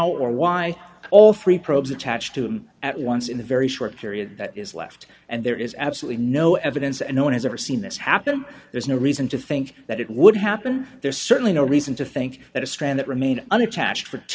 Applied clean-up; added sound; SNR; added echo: none; none; none; none.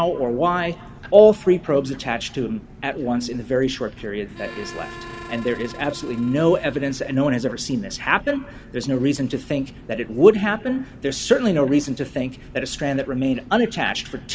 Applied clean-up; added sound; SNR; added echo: none; Harmonica + Engine; 18 dB; none.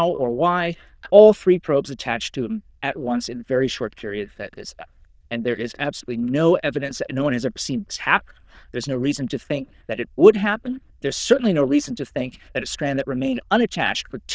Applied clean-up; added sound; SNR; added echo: neural diffusion model UNIVERSE++.